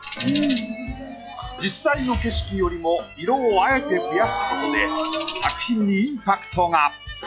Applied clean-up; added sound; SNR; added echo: classical method log-MMSE.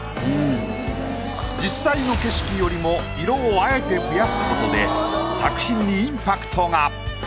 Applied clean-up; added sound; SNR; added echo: none; none; none; none.